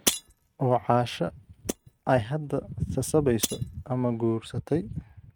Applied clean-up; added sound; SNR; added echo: neural mask model RNNoise.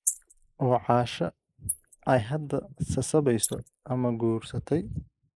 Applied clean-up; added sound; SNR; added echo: neural mask model Resemble Enhance denoiser.